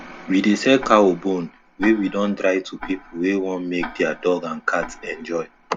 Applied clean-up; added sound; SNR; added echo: none; Tick-tock; 18 dB; none.